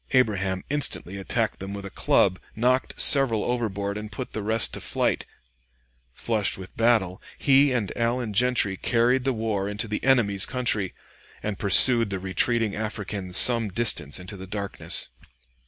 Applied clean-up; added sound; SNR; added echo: none; none; none; none.